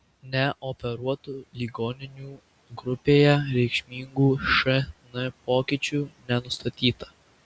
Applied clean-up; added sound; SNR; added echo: none; none; none; none.